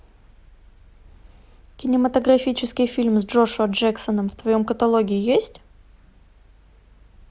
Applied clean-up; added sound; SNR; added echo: none; none; none; none.